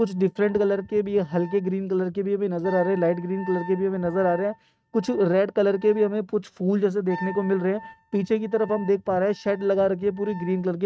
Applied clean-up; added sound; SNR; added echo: neural mask model RNNoise.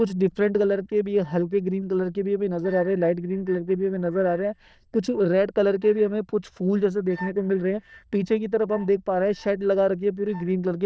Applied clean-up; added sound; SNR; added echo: neural diffusion model UNIVERSE++.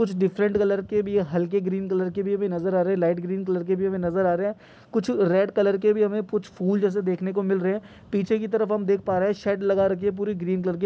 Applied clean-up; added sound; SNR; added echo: none; none; none; none.